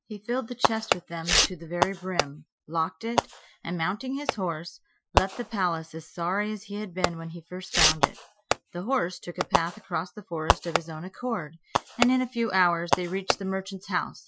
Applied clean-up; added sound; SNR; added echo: classical method Wiener filter.